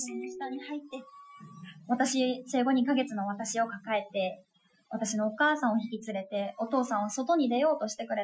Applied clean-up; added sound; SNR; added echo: classical method Wiener filter.